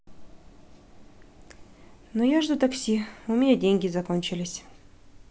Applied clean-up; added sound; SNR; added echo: none; none; none; none.